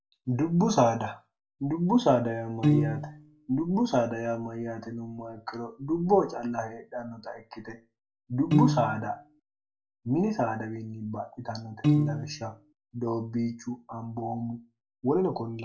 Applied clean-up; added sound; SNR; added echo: none; Piano; -3 dB; reverberation time 0.2 s.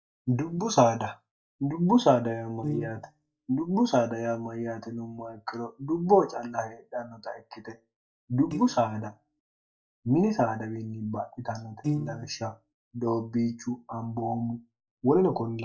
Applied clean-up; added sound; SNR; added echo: neural mask model DeepFilterNet 3.